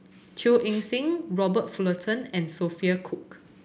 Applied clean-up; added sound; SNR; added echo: none; none; none; none.